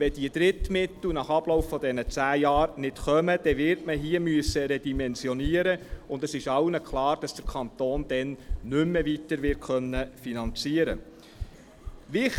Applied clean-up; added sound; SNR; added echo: none; Walk, footsteps; 11 dB; none.